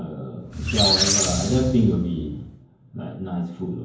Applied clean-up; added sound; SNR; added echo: none; Squeak; 0 dB; reverberation time 0.9 s.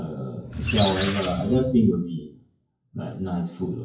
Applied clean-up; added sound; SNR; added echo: classical method WPE with log-MMSE.